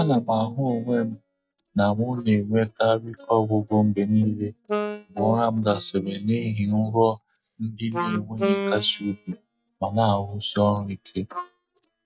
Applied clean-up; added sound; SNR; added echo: neural mask model DeepFilterNet 3.